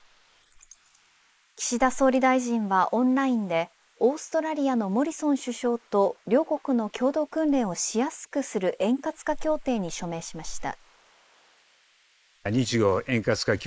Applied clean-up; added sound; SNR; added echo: neural mask model Resemble Enhance denoiser.